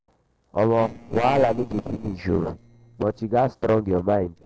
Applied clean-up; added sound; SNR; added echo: neural separator model SepFormer DNS4.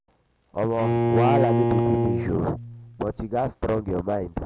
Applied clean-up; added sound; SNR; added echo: none; Bowed string instrument; -2 dB; none.